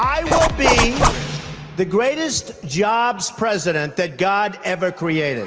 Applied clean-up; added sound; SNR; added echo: none; Zipper (clothing); -2 dB; none.